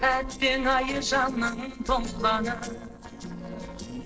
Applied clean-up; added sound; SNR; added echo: neural separator model SepFormer DNS4.